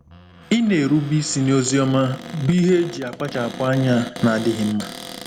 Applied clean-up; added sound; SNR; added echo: none; Cupboard open or close; 16 dB; none.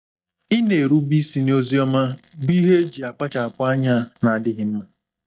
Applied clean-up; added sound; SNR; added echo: neural mask model DeepFilterNet 3.